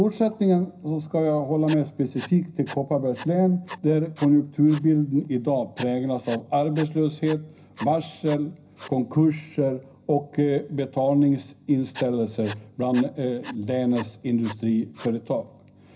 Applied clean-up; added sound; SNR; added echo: none; Writing; 19 dB; reverberation time 0.4 s.